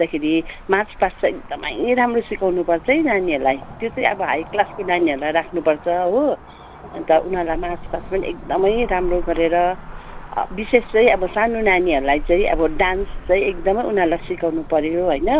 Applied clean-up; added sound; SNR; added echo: none; Cricket / Motor vehicle (road); 12 dB; none.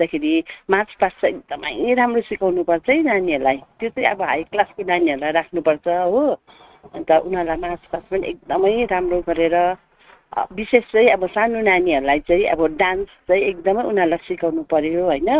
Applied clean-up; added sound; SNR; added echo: neural mask model RNNoise.